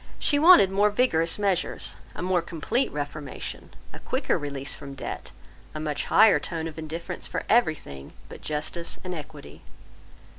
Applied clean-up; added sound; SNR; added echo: none; none; none; none.